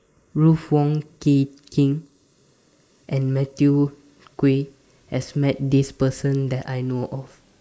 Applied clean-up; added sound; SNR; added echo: neural mask model Resemble Enhance denoiser.